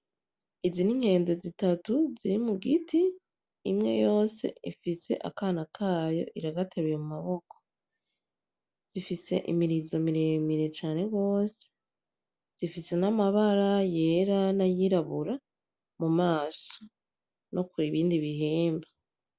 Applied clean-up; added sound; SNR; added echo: none; none; none; none.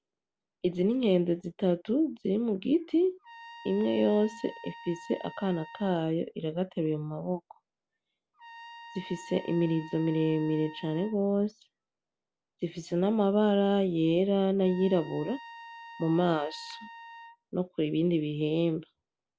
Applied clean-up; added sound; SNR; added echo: none; Trumpet; 18 dB; none.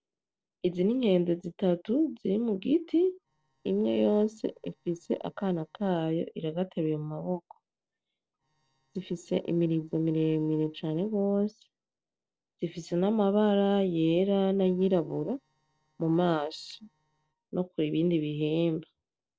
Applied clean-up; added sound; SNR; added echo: neural separator model SepFormer DNS4.